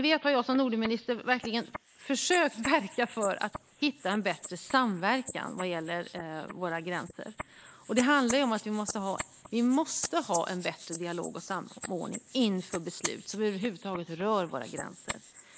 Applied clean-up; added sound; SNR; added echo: neural mask model Resemble Enhance denoiser.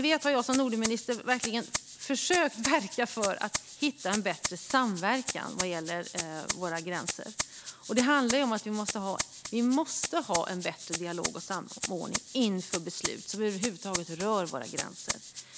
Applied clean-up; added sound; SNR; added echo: none; Rattle (instrument); 7 dB; none.